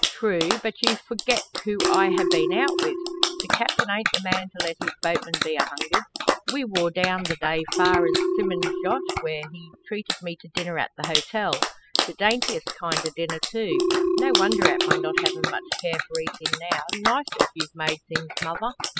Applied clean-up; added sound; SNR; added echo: classical method spectral subtraction.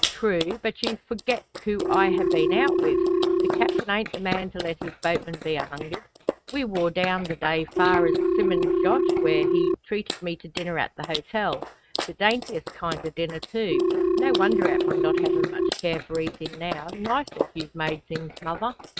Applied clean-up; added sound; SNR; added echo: neural mask model RNNoise.